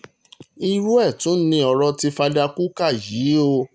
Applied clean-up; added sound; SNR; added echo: none; none; none; none.